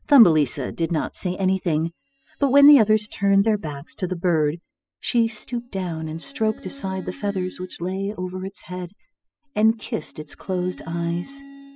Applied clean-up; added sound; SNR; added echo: classical method spectral subtraction.